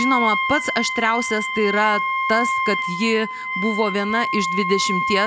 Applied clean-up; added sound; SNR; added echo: none; Wind instrument, woodwind instrument; 1 dB; none.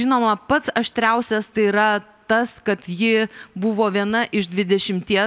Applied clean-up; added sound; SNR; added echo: none; none; none; none.